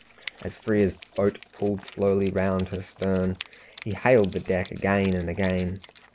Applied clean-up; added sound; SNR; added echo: none; Wind instrument, woodwind instrument; 15 dB; none.